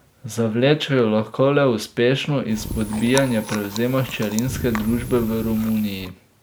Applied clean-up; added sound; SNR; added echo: none; Chewing, mastication; 11 dB; none.